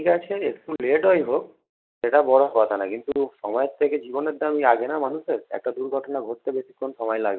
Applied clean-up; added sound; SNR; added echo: neural mask model Resemble Enhance denoiser.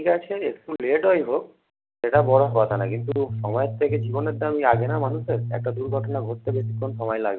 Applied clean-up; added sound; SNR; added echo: none; Bass guitar; 4 dB; none.